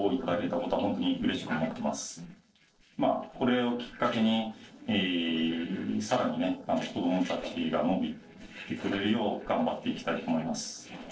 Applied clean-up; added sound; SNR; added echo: neural separator model SepFormer DNS4.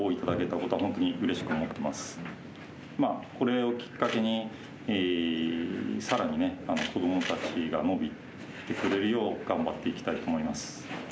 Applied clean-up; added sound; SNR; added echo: none; none; none; none.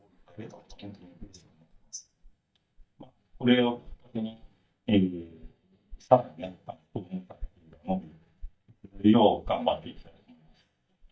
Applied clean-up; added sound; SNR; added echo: neural mask model DeepFilterNet 3.